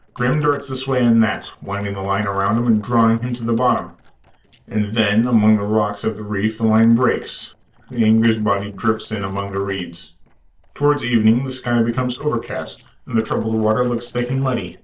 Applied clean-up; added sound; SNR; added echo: neural separator model SepFormer DNS4.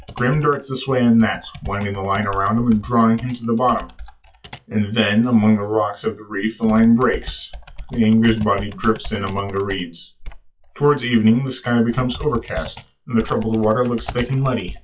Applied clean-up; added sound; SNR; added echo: classical method WPE with log-MMSE.